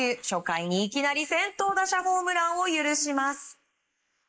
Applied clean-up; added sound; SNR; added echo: neural mask model Resemble Enhance denoiser.